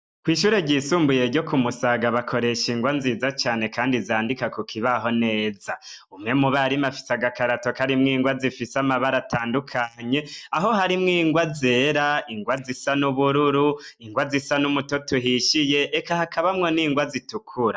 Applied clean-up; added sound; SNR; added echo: neural mask model DeepFilterNet 3.